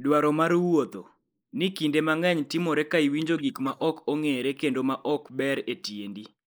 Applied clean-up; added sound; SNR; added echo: neural mask model Resemble Enhance denoiser.